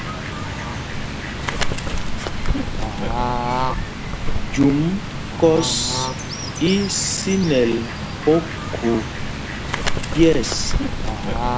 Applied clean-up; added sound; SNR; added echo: none; Bird / Fowl; 0 dB; none.